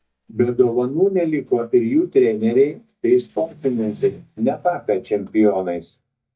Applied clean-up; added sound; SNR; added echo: neural mask model DeepFilterNet 3.